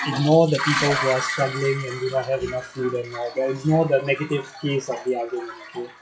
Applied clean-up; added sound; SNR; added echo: classical method log-MMSE.